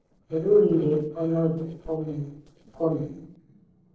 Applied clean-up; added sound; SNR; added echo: neural separator model SepFormer DNS4.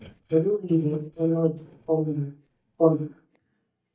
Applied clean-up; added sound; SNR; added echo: neural mask model DeepFilterNet 3.